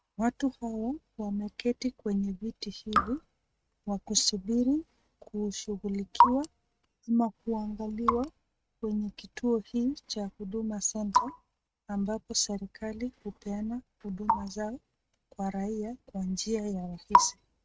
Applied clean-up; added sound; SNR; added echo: neural mask model RNNoise.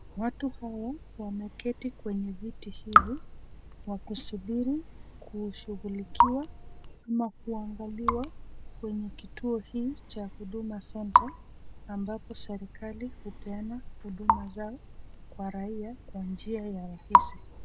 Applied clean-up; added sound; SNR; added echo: none; Raindrop / Drip; -4 dB; none.